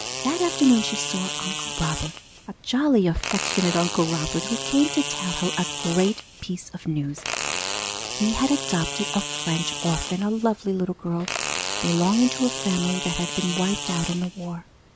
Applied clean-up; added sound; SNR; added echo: none; Fart; 5 dB; none.